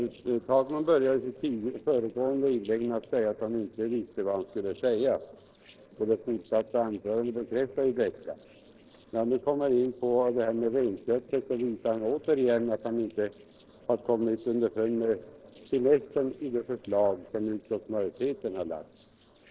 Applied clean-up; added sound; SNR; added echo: neural separator model SepFormer DNS4.